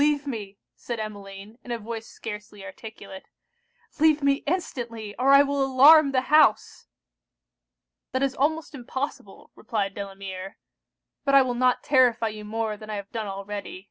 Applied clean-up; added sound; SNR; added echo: none; none; none; none.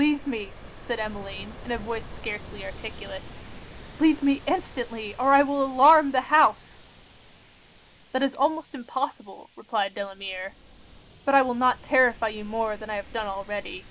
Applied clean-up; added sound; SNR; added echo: none; Ocean; 17 dB; none.